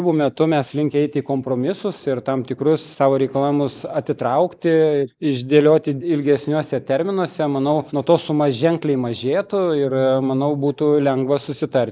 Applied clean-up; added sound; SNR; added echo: neural mask model Resemble Enhance denoiser.